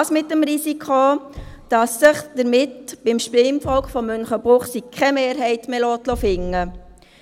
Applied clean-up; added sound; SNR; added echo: none; Thump, thud; 18 dB; none.